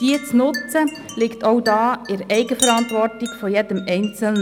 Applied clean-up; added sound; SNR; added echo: none; Wind chime; 12 dB; none.